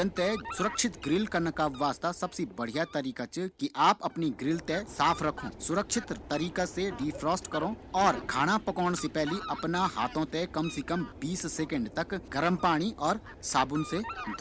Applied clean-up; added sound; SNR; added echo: none; Fowl; 14 dB; none.